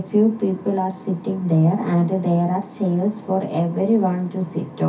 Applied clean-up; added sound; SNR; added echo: none; none; none; reverberation time 0.3 s.